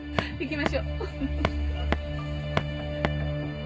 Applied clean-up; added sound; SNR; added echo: none; Walk, footsteps; 2 dB; reverberation time 0.4 s.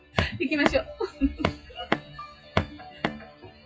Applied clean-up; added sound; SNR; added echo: classical method WPE with log-MMSE.